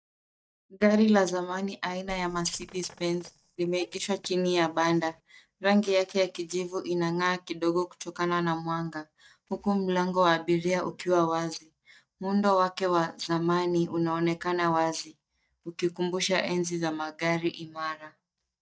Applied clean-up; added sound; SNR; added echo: neural mask model DeepFilterNet 3.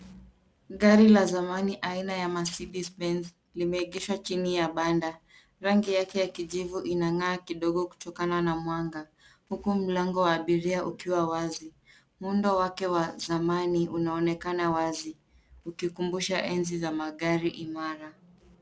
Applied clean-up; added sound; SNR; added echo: none; none; none; none.